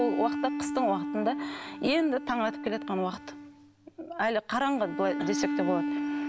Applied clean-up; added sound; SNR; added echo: none; Bowed string instrument; 4 dB; none.